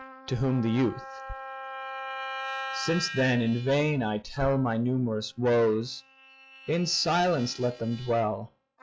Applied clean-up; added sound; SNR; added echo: classical method log-MMSE.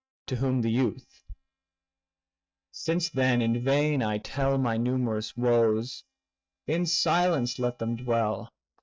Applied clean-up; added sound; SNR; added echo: neural mask model DeepFilterNet 3.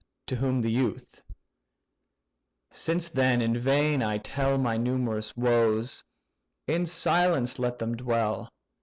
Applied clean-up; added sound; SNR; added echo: none; none; none; none.